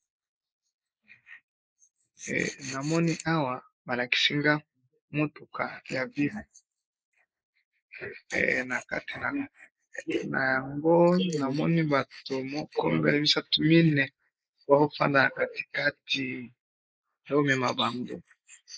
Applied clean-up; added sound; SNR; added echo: neural mask model Resemble Enhance denoiser.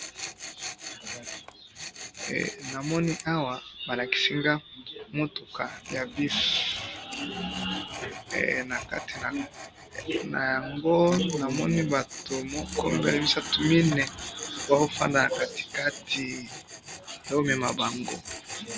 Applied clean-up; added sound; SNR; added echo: none; Tools; 13 dB; none.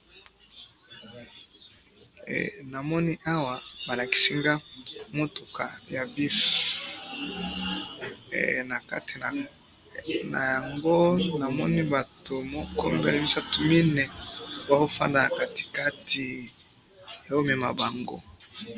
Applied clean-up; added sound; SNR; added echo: none; none; none; none.